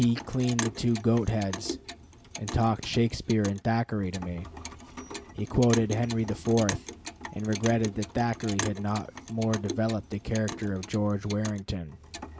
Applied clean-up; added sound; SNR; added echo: none; Clock; 11 dB; none.